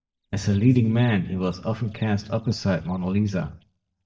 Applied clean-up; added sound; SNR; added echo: neural mask model DeepFilterNet 3.